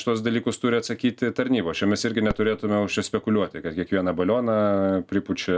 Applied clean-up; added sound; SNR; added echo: none; Fireworks; 19 dB; none.